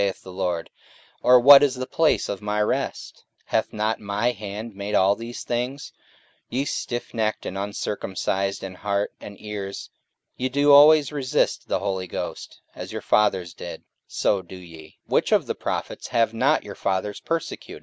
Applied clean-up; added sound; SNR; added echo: none; none; none; none.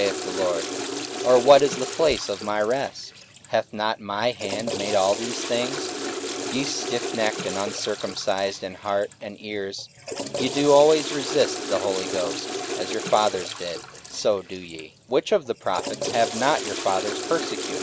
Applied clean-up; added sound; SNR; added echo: none; Toilet flush / Water; 7 dB; none.